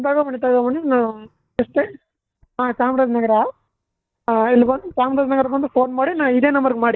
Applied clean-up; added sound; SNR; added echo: neural mask model DeepFilterNet 3.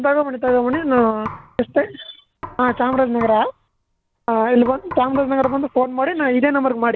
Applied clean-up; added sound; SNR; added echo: none; Knock; 16 dB; none.